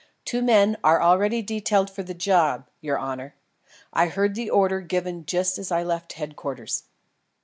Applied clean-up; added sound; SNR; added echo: none; none; none; none.